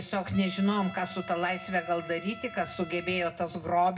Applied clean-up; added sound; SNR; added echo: none; Trumpet; 16 dB; reverberation time 0.2 s.